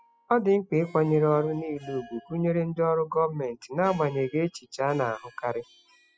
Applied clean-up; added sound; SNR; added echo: classical method spectral subtraction.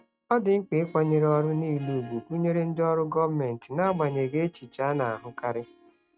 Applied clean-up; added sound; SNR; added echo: neural mask model RNNoise.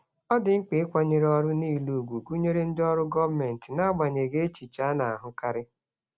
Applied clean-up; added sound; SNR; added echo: none; none; none; none.